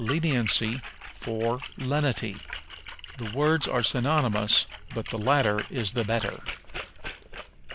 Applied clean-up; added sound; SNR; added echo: none; Splash, splatter; 11 dB; none.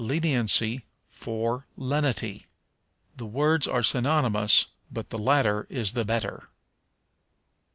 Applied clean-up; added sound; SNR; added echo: none; none; none; none.